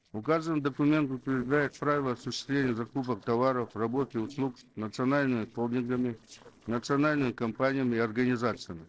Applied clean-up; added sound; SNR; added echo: neural separator model SepFormer DNS4.